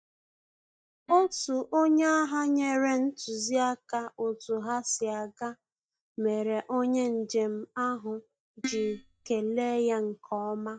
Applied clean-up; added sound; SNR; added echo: neural mask model DeepFilterNet 3.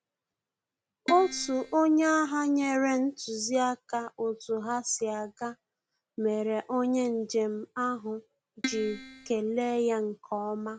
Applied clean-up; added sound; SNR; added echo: none; Keyboard (musical); 8 dB; none.